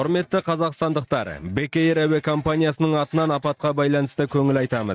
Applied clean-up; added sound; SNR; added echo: neural mask model RNNoise.